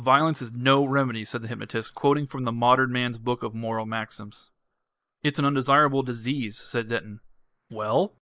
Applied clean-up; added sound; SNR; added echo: neural mask model Resemble Enhance denoiser.